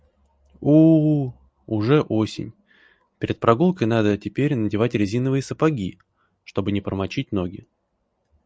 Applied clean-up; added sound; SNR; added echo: none; none; none; none.